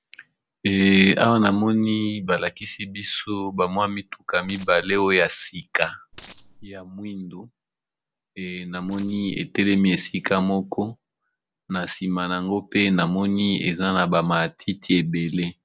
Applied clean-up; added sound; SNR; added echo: neural separator model SepFormer DNS4.